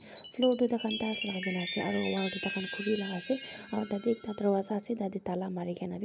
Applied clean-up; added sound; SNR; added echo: none; Chime; 6 dB; none.